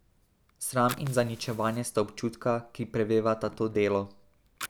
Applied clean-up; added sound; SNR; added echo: none; Fire; 19 dB; none.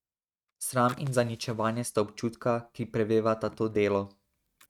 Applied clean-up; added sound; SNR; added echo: neural mask model RNNoise.